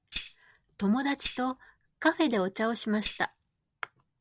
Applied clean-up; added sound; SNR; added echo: none; Tambourine; -4 dB; none.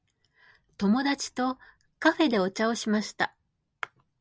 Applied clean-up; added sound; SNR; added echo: none; none; none; none.